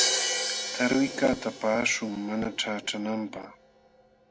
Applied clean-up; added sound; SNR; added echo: none; Crash cymbal; 4 dB; none.